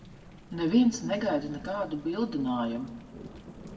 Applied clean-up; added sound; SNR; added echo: none; Thunder / Rain; 17 dB; reverberation time 1.4 s.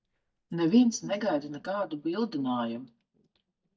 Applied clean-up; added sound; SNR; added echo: neural mask model DeepFilterNet 3.